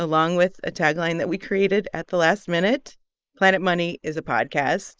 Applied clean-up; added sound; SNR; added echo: neural mask model Resemble Enhance denoiser.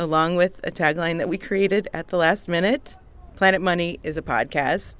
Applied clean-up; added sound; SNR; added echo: none; none; none; none.